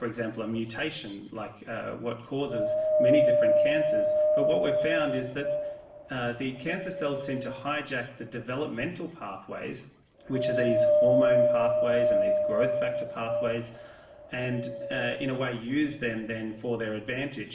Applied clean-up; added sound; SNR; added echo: none; Wind; -4 dB; reverberation time 0.9 s.